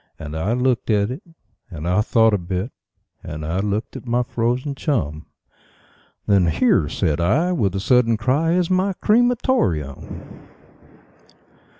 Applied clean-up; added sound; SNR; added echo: none; none; none; none.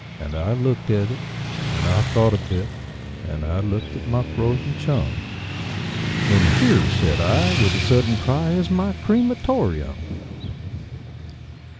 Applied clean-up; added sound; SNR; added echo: none; Motorcycle / Traffic noise, roadway noise; 4 dB; none.